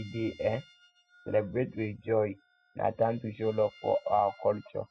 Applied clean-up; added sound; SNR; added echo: classical method spectral subtraction.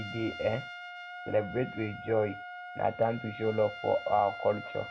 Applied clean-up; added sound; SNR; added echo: none; Trumpet; 12 dB; none.